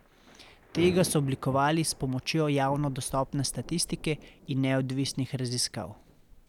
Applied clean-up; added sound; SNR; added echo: none; Thunder / Rain; 16 dB; none.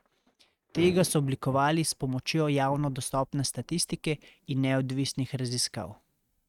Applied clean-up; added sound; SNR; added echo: neural mask model RNNoise.